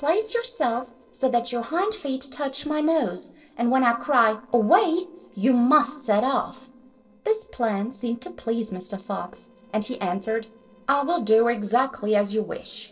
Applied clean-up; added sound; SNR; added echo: neural separator model SepFormer DNS4.